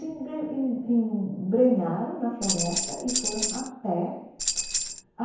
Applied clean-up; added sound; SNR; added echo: none; Tambourine; 0 dB; reverberation time 1.0 s.